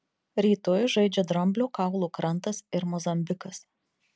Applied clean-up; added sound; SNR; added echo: none; none; none; none.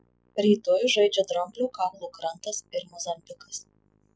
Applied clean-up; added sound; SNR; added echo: classical method Wiener filter.